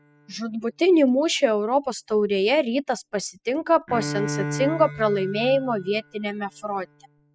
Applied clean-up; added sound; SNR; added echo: classical method spectral subtraction.